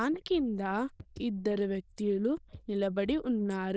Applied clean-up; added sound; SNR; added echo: neural diffusion model UNIVERSE++.